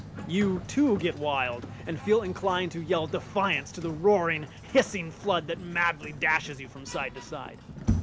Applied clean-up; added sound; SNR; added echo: none; Sliding door; 10 dB; none.